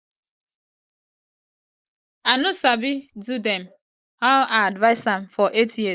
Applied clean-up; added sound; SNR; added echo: neural mask model Resemble Enhance denoiser.